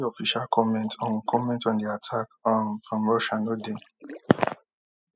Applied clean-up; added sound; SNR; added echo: classical method spectral subtraction.